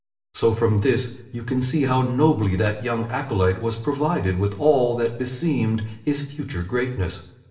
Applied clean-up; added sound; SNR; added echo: none; none; none; reverberation time 0.6 s.